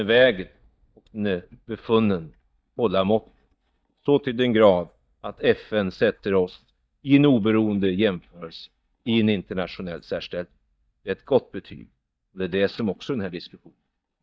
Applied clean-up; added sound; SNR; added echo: neural mask model DeepFilterNet 3.